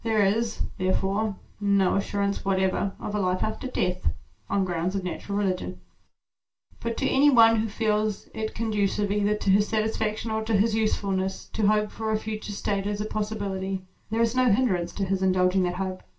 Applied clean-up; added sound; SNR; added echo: none; none; none; reverberation time 0.2 s.